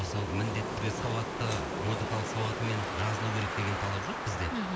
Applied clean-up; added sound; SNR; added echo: none; Wind; 2 dB; none.